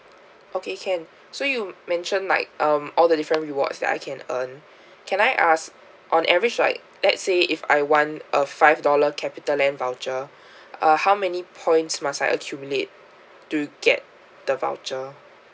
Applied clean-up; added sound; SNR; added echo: none; none; none; none.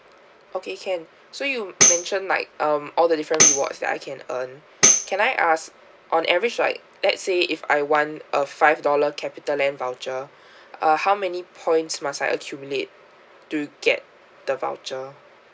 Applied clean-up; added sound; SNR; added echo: none; Tambourine; -2 dB; none.